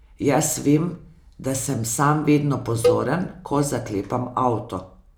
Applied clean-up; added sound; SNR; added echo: none; Cowbell; 4 dB; none.